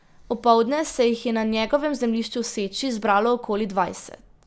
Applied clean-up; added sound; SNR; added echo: none; none; none; none.